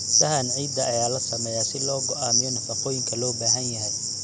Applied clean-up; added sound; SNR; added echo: none; Cricket; -3 dB; none.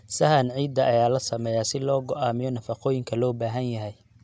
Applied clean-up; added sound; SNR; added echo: none; none; none; none.